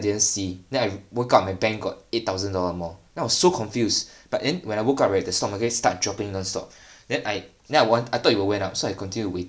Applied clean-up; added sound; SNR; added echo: none; none; none; none.